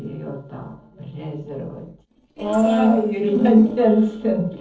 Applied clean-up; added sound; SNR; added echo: neural separator model SepFormer DNS4.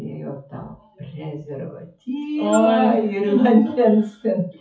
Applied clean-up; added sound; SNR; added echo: classical method WPE with log-MMSE.